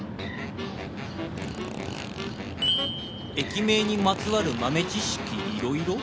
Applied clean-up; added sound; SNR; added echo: none; Fart + Car passing by / Traffic noise, roadway noise; 13 dB; none.